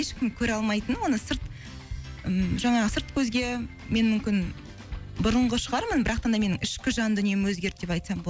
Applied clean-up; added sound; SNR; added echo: none; none; none; none.